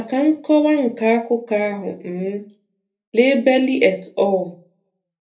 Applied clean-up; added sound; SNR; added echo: none; none; none; reverberation time 0.3 s.